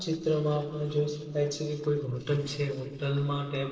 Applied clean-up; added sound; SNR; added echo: neural separator model SepFormer DNS4.